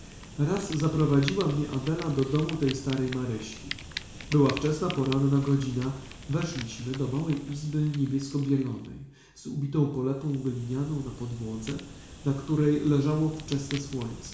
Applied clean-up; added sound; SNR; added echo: none; Fire; 15 dB; reverberation time 0.7 s.